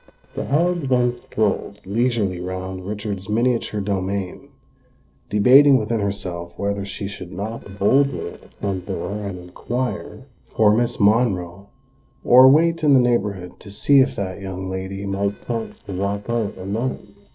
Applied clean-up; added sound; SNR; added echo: neural separator model SepFormer DNS4.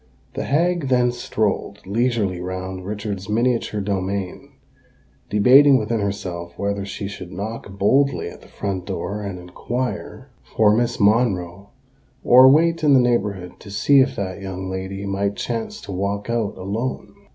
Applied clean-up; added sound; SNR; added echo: none; none; none; none.